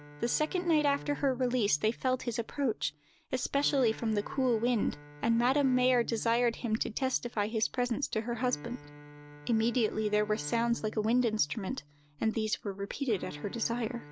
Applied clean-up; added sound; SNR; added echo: none; Bowed string instrument; 18 dB; none.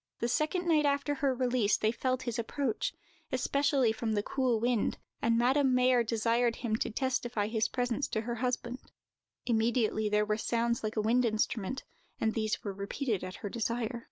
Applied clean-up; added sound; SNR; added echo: none; none; none; none.